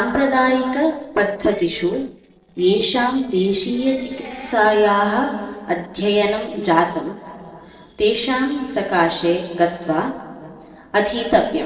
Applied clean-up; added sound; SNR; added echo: neural separator model SepFormer DNS4.